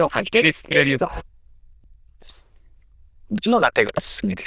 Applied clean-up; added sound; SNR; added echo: neural diffusion model UNIVERSE++.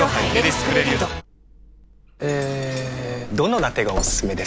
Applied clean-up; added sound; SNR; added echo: none; Door; 12 dB; none.